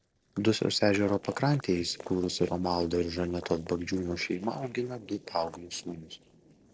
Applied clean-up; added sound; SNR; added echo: neural separator model SepFormer DNS4.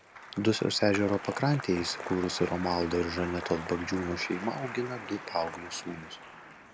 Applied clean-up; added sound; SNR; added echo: none; Applause; 11 dB; none.